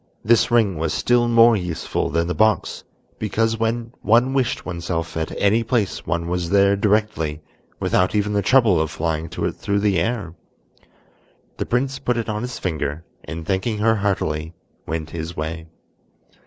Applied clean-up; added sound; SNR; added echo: none; none; none; none.